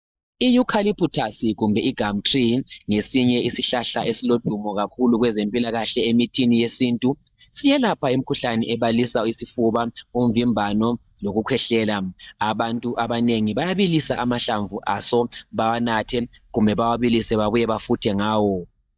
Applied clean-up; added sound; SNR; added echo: neural mask model DeepFilterNet 3.